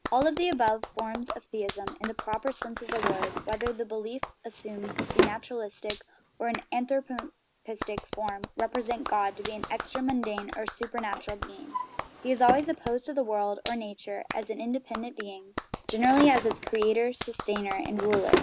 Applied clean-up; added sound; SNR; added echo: none; Drawer open or close + Clapping; 5 dB; none.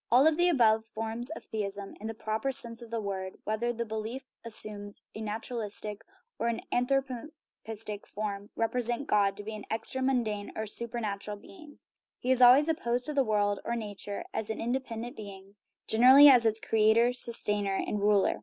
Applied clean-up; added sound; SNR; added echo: none; none; none; none.